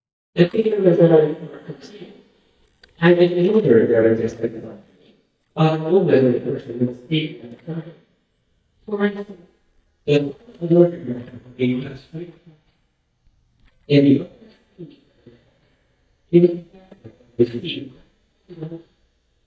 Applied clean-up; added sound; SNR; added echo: neural mask model DeepFilterNet 3.